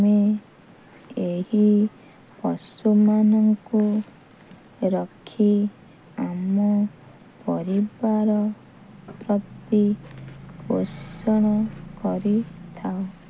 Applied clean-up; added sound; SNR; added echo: none; none; none; none.